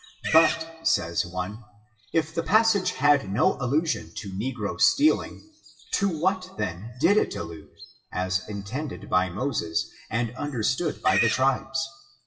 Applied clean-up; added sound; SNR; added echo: classical method WPE with log-MMSE.